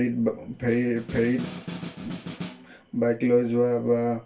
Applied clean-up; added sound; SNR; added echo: none; Snare drum; 12 dB; reverberation time 0.2 s.